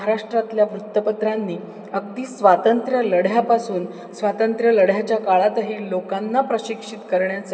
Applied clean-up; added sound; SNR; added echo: none; none; none; reverberation time 0.8 s.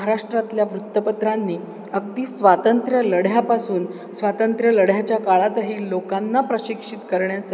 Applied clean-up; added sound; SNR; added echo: none; none; none; none.